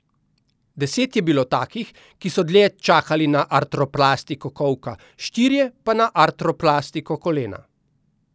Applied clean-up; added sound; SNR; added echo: none; none; none; none.